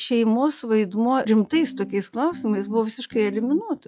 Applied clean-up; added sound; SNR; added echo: classical method log-MMSE.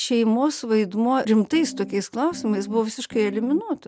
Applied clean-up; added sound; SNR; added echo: none; Piano; 13 dB; none.